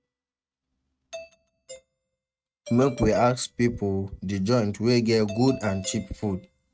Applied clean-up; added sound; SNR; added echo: neural mask model RNNoise.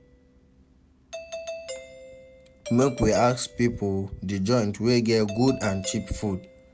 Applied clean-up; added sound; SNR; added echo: none; Doorbell; 15 dB; none.